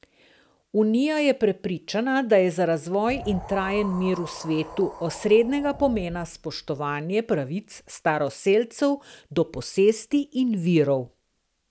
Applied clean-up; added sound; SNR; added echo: none; Wind; 15 dB; none.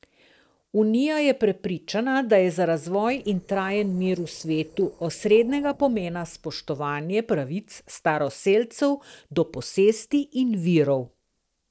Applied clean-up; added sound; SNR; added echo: neural separator model SepFormer DNS4.